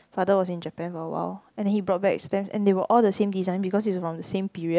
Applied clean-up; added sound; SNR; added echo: none; none; none; none.